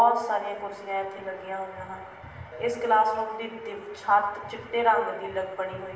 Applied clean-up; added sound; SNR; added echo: none; Telephone; 16 dB; reverberation time 1.0 s.